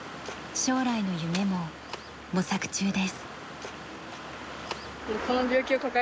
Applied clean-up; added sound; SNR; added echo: none; none; none; none.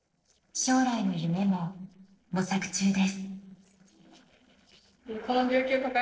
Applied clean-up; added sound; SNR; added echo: neural separator model SepFormer DNS4.